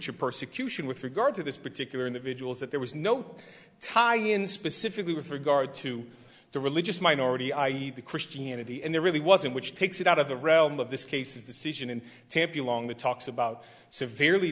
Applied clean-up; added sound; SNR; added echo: none; none; none; none.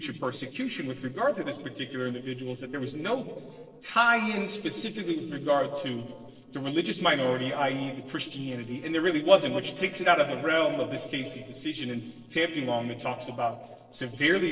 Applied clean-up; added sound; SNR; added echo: neural separator model SepFormer DNS4.